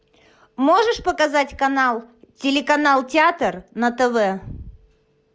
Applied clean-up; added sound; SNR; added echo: none; none; none; none.